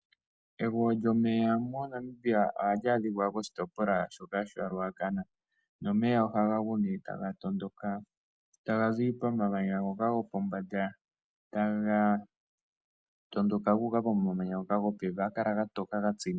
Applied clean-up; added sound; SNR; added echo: none; none; none; none.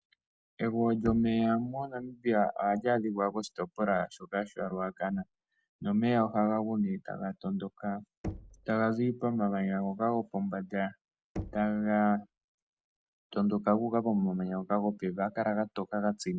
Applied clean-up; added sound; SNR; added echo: none; Knock; 16 dB; none.